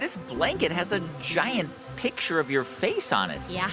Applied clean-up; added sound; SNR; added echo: none; Insect; 16 dB; none.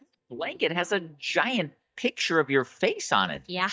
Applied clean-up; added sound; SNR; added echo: neural mask model DeepFilterNet 3.